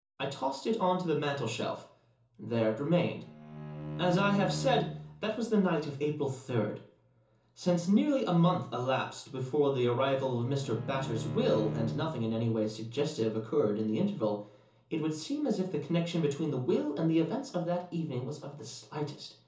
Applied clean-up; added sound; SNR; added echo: none; Bowed string instrument; 9 dB; reverberation time 0.6 s.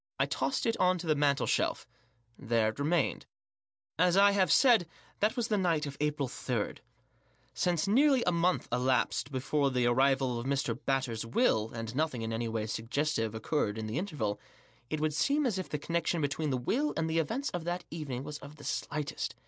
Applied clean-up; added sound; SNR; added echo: none; none; none; none.